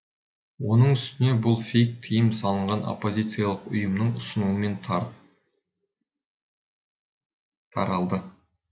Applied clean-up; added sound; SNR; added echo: none; none; none; none.